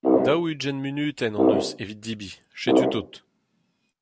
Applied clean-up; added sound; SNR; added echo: none; Brass instrument; -4 dB; none.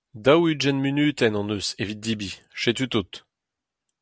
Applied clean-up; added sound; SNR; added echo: none; none; none; none.